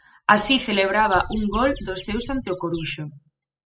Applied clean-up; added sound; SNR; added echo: classical method spectral subtraction.